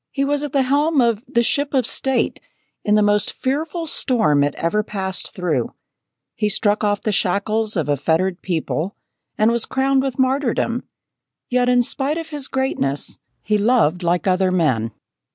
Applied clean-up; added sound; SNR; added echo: none; none; none; none.